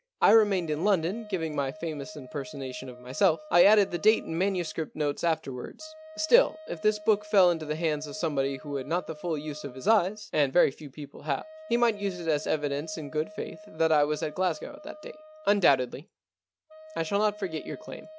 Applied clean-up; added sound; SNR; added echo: none; Wind instrument, woodwind instrument; 19 dB; none.